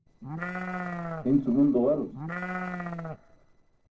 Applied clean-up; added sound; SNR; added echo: neural separator model SepFormer DNS4.